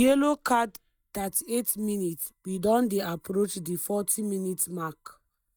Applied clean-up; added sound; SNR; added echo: neural mask model DeepFilterNet 3.